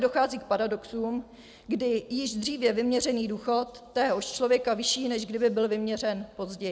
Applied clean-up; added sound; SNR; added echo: none; none; none; none.